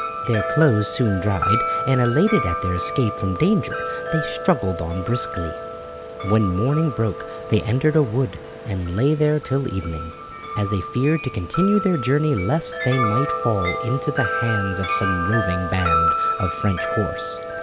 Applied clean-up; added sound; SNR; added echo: none; Wind chime; 5 dB; none.